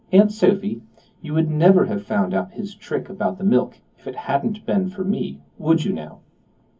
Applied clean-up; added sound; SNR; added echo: none; none; none; reverberation time 0.3 s.